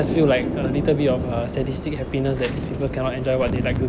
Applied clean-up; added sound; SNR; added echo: none; Thunder; 4 dB; none.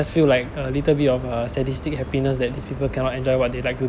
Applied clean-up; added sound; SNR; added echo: none; none; none; none.